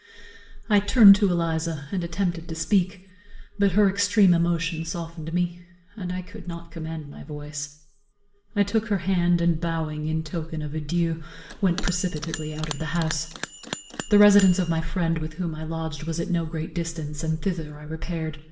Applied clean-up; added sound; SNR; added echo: none; Bell; 13 dB; reverberation time 0.5 s.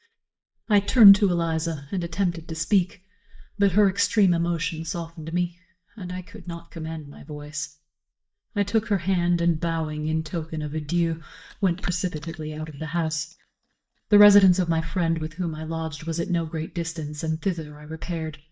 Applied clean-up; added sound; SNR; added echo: neural mask model DeepFilterNet 3.